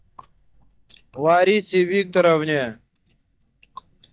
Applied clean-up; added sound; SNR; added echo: neural mask model DeepFilterNet 3.